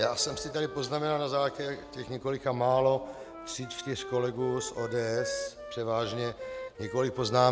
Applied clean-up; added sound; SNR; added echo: none; Wind instrument, woodwind instrument; 12 dB; none.